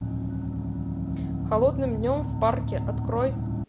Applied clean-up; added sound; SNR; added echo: none; Engine; 0 dB; none.